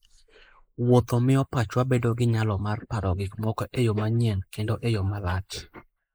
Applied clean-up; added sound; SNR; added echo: neural mask model Resemble Enhance denoiser.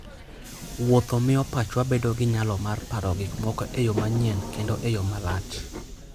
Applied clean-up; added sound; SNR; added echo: none; Subway, metro, underground; 11 dB; none.